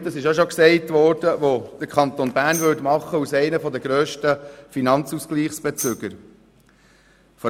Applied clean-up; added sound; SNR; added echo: none; Tambourine; 17 dB; none.